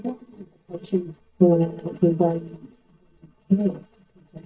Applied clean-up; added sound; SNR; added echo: neural mask model DeepFilterNet 3.